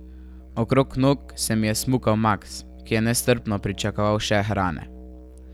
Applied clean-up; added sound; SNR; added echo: none; Musical instrument; 17 dB; none.